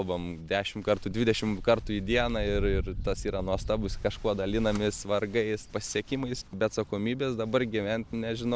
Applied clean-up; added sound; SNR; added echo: none; none; none; none.